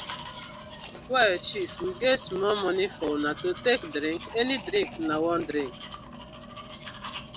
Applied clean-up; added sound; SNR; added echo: none; Domestic sounds, home sounds; 12 dB; none.